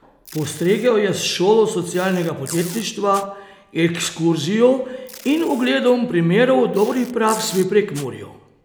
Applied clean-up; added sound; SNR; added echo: none; Packing tape, duct tape; 19 dB; none.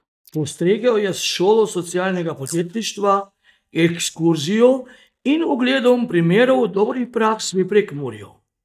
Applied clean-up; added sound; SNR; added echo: neural mask model DeepFilterNet 3.